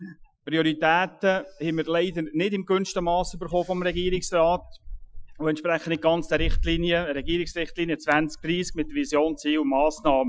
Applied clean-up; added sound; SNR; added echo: classical method Wiener filter.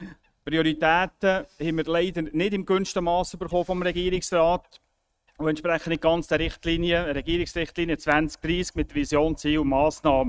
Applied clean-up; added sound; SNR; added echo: neural mask model RNNoise.